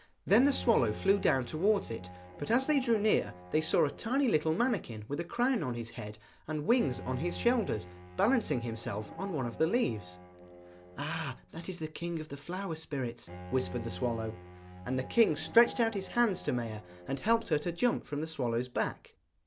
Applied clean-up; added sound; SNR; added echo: none; Bowed string instrument; 15 dB; none.